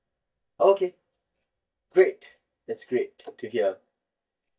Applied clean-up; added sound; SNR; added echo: neural mask model DeepFilterNet 3.